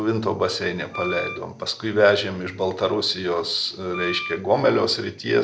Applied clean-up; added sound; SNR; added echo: none; Wind instrument, woodwind instrument; 10 dB; none.